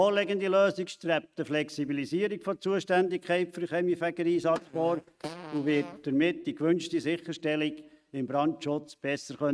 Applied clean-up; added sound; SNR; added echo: neural mask model RNNoise.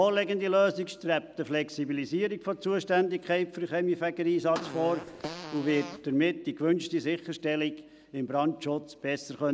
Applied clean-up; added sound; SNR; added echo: none; Fart; 12 dB; none.